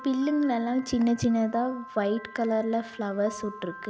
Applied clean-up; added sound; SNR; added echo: none; Piano; 17 dB; none.